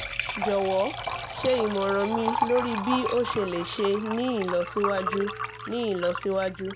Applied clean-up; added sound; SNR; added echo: none; Liquid; 5 dB; none.